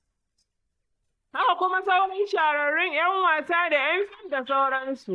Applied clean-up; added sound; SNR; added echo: neural mask model DeepFilterNet 3.